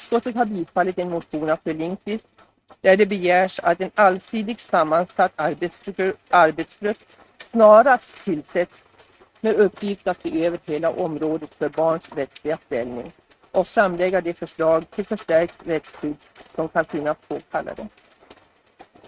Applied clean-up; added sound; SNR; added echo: neural mask model RNNoise.